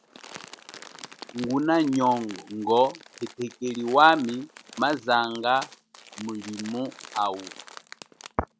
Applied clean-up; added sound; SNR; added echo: none; Crumpling, crinkling; 18 dB; none.